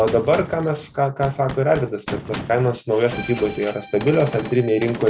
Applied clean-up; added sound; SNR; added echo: none; Gunshot, gunfire + Accordion; 12 dB; none.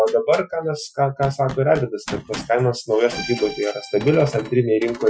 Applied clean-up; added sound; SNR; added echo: classical method Wiener filter.